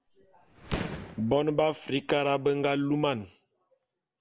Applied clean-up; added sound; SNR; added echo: none; Fireworks; 10 dB; none.